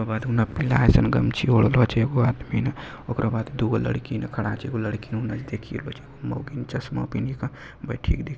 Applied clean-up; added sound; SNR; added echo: none; none; none; none.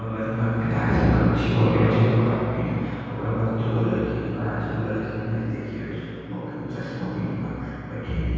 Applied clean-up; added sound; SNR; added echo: none; none; none; reverberation time 2.2 s.